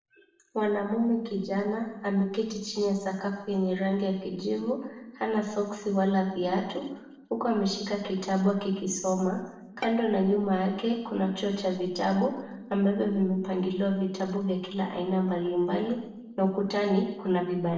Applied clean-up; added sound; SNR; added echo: neural separator model SepFormer DNS4.